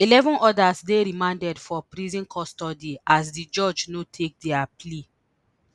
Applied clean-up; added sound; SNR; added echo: none; none; none; none.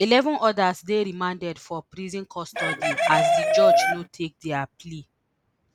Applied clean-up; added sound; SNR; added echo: none; Chicken, rooster; -3 dB; none.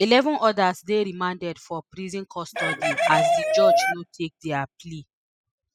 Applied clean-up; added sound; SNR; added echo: classical method spectral subtraction.